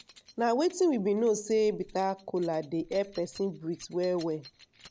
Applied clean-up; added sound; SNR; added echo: none; Keys jangling; 17 dB; none.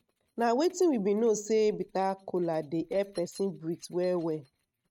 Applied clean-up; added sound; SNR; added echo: neural mask model RNNoise.